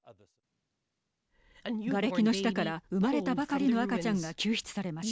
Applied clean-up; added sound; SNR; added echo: none; none; none; none.